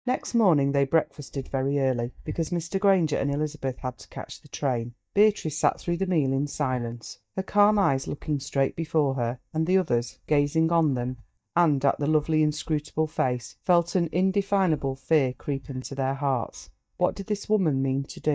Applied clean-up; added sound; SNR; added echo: neural mask model DeepFilterNet 3.